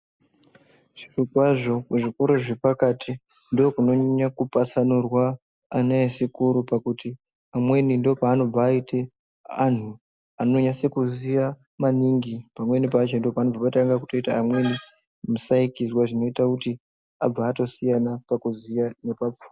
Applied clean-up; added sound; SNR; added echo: none; none; none; none.